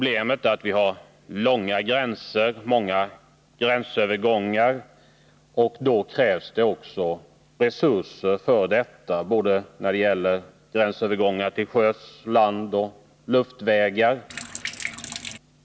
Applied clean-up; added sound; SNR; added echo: none; Sink (filling or washing); 11 dB; none.